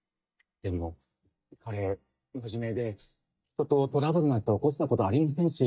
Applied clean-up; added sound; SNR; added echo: neural mask model DeepFilterNet 3.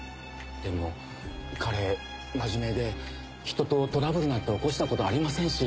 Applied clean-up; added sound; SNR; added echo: none; none; none; none.